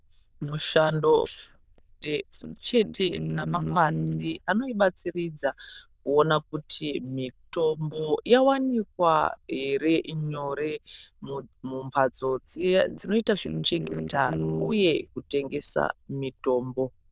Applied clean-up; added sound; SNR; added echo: neural diffusion model UNIVERSE++.